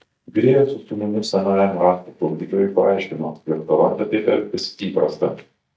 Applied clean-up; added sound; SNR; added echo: neural mask model DeepFilterNet 3.